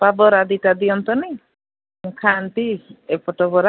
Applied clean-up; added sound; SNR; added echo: none; none; none; none.